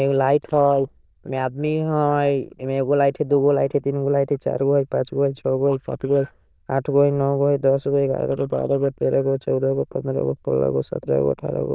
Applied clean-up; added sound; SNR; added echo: neural diffusion model UNIVERSE++.